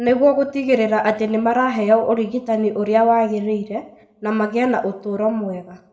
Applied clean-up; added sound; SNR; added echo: none; none; none; reverberation time 0.5 s.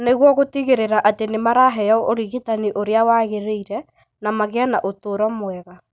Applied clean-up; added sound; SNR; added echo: none; none; none; none.